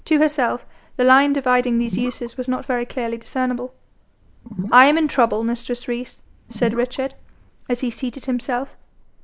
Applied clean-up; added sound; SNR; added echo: neural mask model Resemble Enhance denoiser.